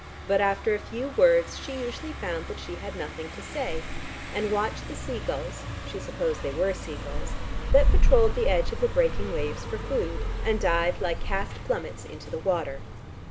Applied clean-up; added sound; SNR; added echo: none; Car passing by; 0 dB; none.